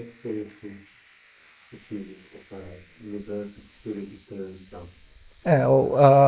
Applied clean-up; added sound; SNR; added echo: neural mask model Resemble Enhance denoiser.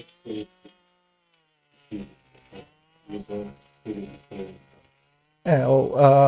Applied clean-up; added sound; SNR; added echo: neural mask model RNNoise.